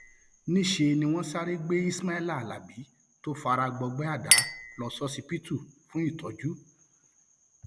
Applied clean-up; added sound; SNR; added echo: none; Chink, clink; 4 dB; none.